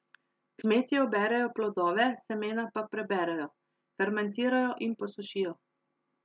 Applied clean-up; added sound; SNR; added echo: none; none; none; none.